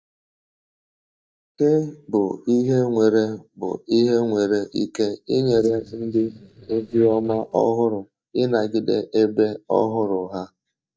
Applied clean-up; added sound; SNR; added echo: neural mask model DeepFilterNet 3.